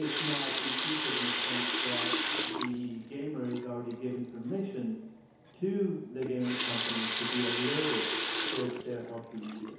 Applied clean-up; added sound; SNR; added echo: none; Water tap, faucet; -4 dB; reverberation time 1.0 s.